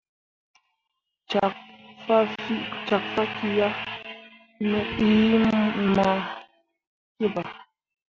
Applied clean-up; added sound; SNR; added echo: none; none; none; none.